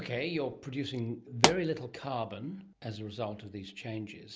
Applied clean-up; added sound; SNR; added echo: none; Explosion; -5 dB; none.